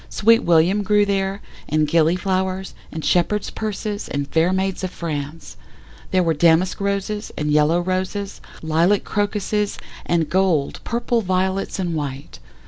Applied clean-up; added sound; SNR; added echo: none; none; none; none.